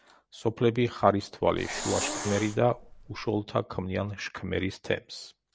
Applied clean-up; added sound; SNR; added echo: none; Hiss; 7 dB; none.